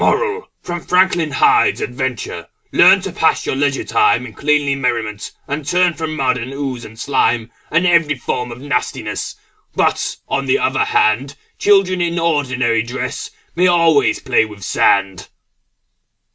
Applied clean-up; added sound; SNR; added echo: none; none; none; none.